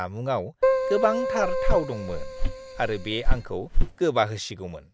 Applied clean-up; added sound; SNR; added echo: none; Keyboard (musical) + Walk, footsteps; -4 dB; none.